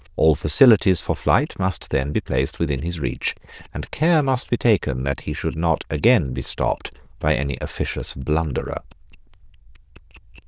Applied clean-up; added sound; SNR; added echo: neural diffusion model UNIVERSE++.